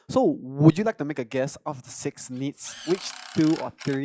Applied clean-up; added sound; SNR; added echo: classical method log-MMSE.